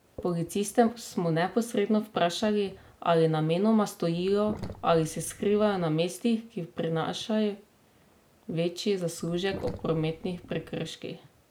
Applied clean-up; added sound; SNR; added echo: none; Sink (filling or washing); 15 dB; none.